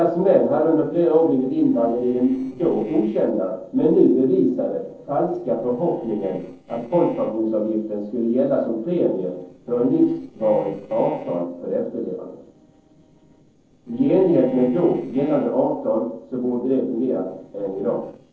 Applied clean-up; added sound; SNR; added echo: neural separator model SepFormer DNS4.